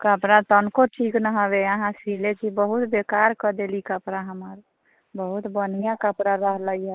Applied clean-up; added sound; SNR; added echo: neural mask model Resemble Enhance denoiser.